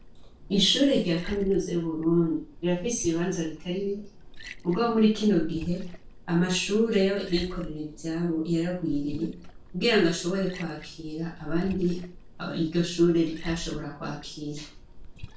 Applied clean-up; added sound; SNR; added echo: none; Liquid; 14 dB; reverberation time 0.3 s.